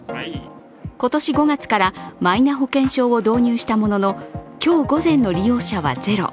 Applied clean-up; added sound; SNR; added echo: none; none; none; none.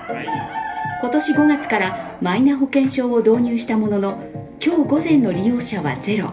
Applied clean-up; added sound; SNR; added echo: none; Chicken, rooster; 13 dB; reverberation time 0.3 s.